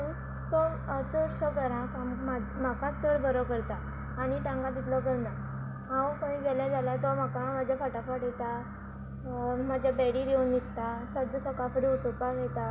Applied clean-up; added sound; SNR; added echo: none; none; none; none.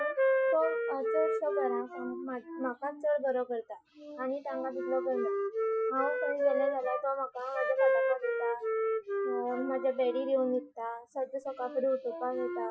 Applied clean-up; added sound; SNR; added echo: classical method Wiener filter.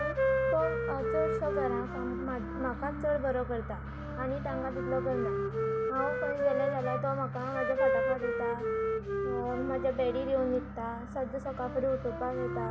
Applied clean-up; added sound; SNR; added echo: none; Wind instrument, woodwind instrument; 1 dB; none.